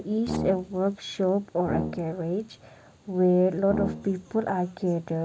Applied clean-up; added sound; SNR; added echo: none; Brass instrument; 8 dB; none.